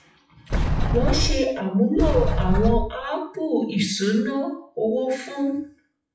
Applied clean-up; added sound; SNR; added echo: classical method WPE with log-MMSE.